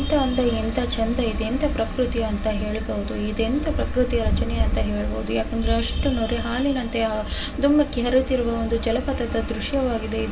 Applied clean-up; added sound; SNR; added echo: none; none; none; reverberation time 0.2 s.